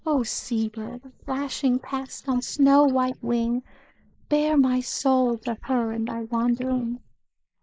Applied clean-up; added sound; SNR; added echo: neural mask model Resemble Enhance denoiser.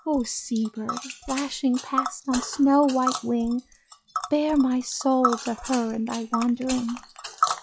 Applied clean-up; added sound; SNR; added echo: classical method log-MMSE.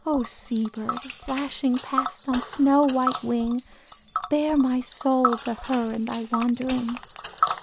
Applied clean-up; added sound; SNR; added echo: none; Tick; 7 dB; none.